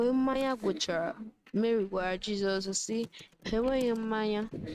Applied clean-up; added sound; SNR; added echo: neural mask model RNNoise.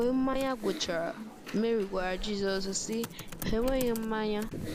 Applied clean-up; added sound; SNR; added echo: none; Computer keyboard + Meow / Purr; 8 dB; none.